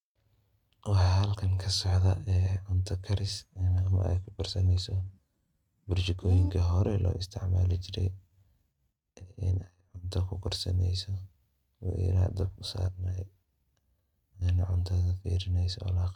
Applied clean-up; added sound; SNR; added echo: neural mask model RNNoise.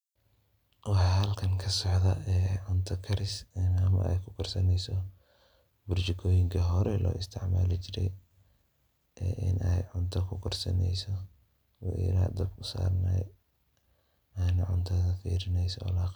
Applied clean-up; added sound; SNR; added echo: none; none; none; none.